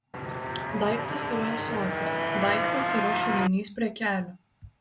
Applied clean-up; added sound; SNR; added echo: none; Motorcycle; -1 dB; none.